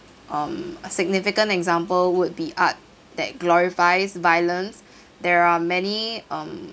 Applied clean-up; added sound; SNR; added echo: none; none; none; none.